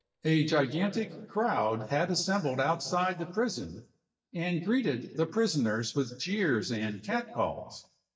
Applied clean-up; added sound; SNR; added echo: neural mask model DeepFilterNet 3.